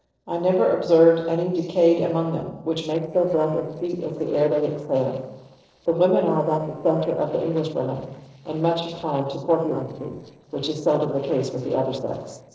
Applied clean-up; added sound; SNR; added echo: neural separator model SepFormer DNS4.